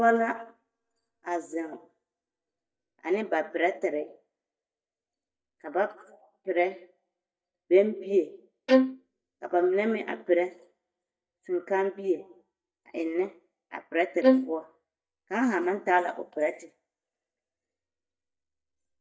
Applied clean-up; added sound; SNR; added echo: neural mask model DeepFilterNet 3.